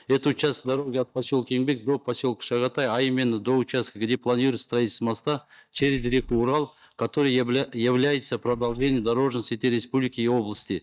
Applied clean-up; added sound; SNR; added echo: neural mask model DeepFilterNet 3.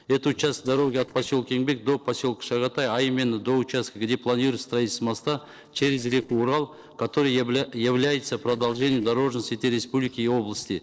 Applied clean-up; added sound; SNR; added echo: neural separator model SepFormer DNS4.